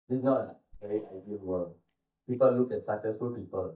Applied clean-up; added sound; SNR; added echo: neural mask model DeepFilterNet 3.